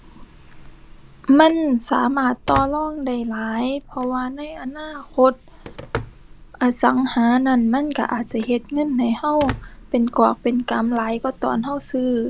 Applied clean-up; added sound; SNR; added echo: none; Telephone; 16 dB; none.